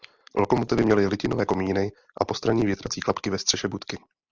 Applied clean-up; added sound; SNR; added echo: none; none; none; none.